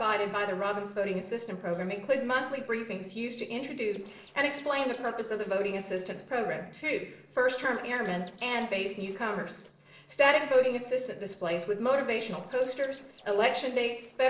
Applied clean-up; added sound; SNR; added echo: neural separator model SepFormer DNS4.